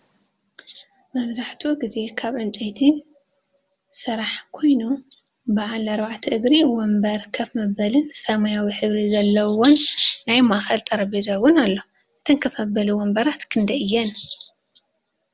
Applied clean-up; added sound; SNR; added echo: none; none; none; none.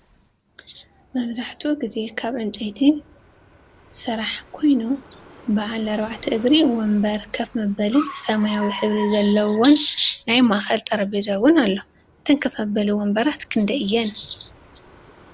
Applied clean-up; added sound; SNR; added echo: none; Car; 20 dB; none.